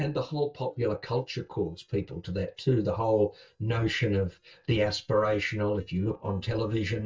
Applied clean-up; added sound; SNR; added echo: neural mask model DeepFilterNet 3.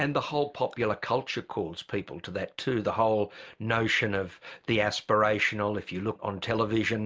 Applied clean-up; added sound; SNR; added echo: none; none; none; none.